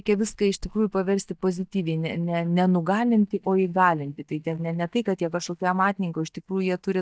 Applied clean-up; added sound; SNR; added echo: neural mask model DeepFilterNet 3.